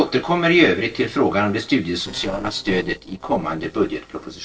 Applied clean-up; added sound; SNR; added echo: neural separator model SepFormer DNS4.